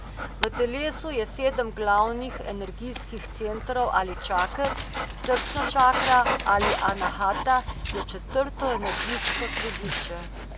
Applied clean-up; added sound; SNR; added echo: none; Dog; 4 dB; none.